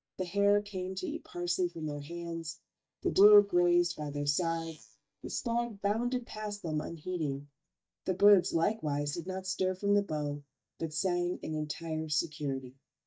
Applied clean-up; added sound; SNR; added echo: neural mask model DeepFilterNet 3.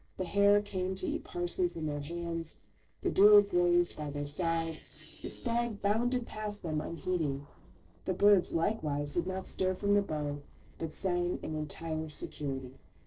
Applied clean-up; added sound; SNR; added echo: neural separator model SepFormer DNS4.